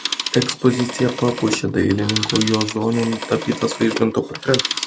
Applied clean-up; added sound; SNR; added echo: none; Telephone; 7 dB; none.